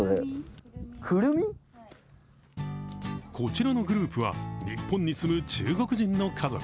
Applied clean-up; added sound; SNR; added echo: none; none; none; none.